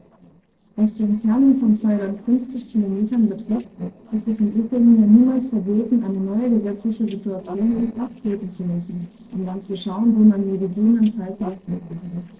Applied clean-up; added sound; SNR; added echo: neural separator model SepFormer DNS4.